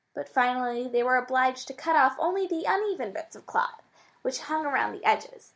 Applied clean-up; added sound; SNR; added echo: none; none; none; none.